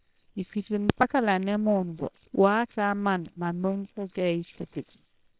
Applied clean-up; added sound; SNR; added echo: neural separator model SepFormer WHAM!.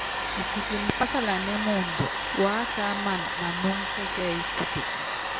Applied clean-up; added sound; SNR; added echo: none; Domestic sounds, home sounds; 0 dB; none.